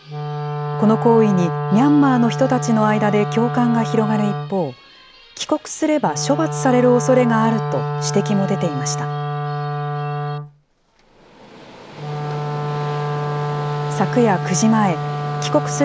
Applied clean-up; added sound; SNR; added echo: none; Wind instrument, woodwind instrument; 4 dB; none.